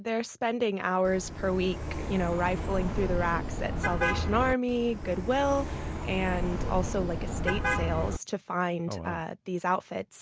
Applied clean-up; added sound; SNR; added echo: none; Car passing by; 2 dB; none.